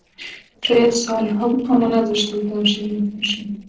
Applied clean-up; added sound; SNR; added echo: neural separator model SepFormer DNS4.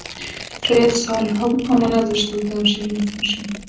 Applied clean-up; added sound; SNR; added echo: none; Tearing; 15 dB; reverberation time 0.6 s.